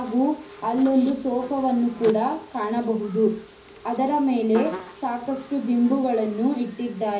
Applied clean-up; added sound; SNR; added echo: none; Buzz; 19 dB; reverberation time 0.5 s.